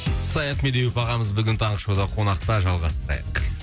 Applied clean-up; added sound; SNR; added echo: none; none; none; none.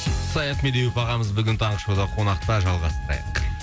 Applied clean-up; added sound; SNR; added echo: none; Trumpet; 19 dB; none.